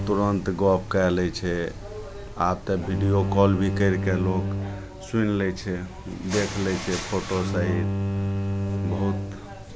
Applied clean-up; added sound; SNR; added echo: none; Bowed string instrument; 4 dB; none.